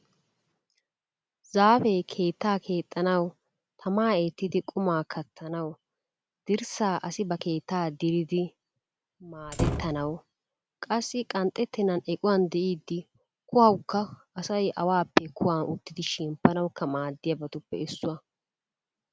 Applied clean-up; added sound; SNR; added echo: none; Slam; 4 dB; none.